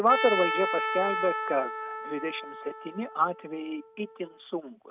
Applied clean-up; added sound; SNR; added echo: none; Trumpet; 4 dB; none.